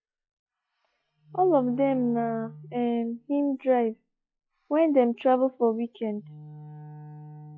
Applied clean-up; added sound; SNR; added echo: classical method log-MMSE.